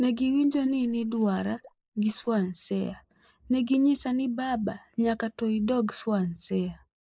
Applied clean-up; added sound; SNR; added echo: neural mask model Resemble Enhance denoiser.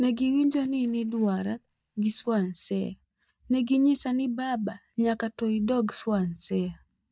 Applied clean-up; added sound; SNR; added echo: neural mask model DeepFilterNet 3.